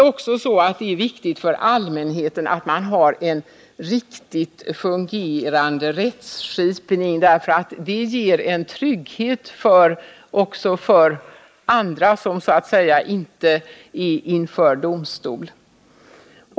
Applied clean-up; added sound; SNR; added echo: neural mask model Resemble Enhance denoiser.